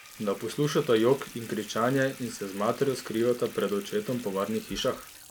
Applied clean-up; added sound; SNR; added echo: none; Bathtub (filling or washing) / Water tap, faucet; 18 dB; none.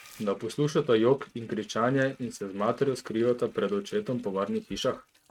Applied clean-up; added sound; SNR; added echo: neural mask model RNNoise.